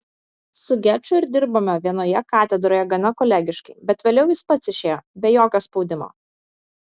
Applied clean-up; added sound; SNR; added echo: none; none; none; none.